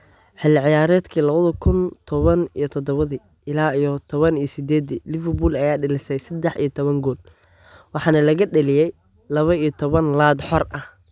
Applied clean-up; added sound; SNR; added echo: none; none; none; none.